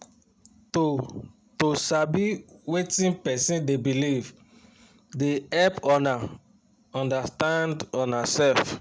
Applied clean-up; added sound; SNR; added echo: none; none; none; none.